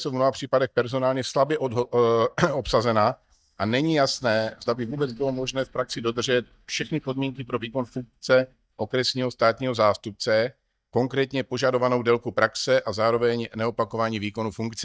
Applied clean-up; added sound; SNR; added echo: neural mask model DeepFilterNet 3.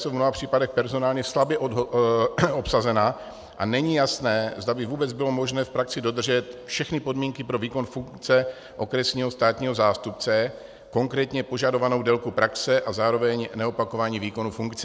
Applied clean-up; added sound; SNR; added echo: none; none; none; none.